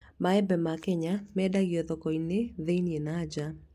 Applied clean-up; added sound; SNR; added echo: none; none; none; none.